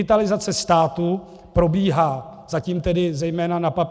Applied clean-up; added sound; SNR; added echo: none; none; none; none.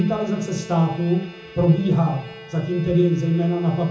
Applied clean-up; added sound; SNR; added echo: none; Bowed string instrument; 20 dB; reverberation time 0.6 s.